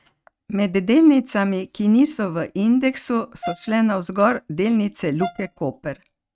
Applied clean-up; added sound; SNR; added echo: neural mask model RNNoise.